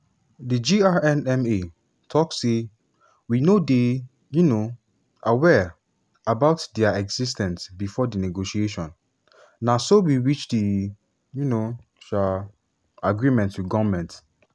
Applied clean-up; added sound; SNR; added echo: none; none; none; none.